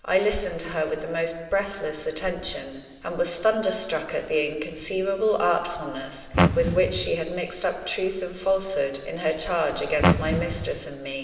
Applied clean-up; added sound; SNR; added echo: none; Fart; -3 dB; reverberation time 2.1 s.